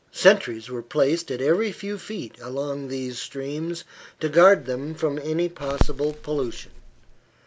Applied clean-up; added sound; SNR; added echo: none; Crackle; 3 dB; none.